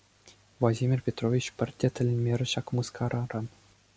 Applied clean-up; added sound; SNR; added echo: none; none; none; none.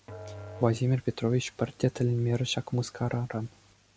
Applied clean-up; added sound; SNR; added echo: none; Musical instrument; 18 dB; none.